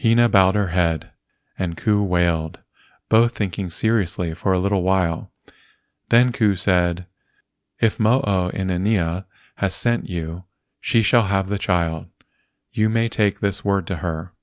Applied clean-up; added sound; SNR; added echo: none; none; none; none.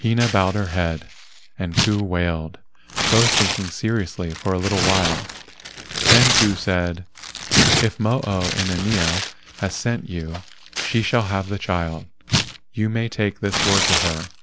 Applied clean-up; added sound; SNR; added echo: none; Tearing; 1 dB; none.